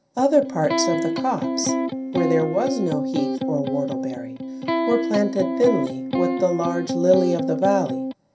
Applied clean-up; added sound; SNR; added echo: none; Electric guitar; 2 dB; reverberation time 0.3 s.